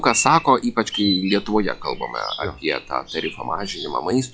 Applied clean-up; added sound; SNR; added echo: classical method log-MMSE.